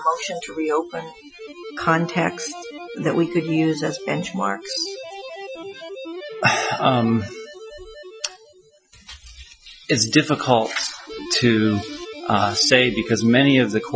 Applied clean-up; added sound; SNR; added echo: classical method Wiener filter.